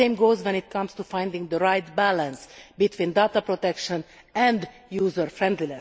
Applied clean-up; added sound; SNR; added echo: none; none; none; none.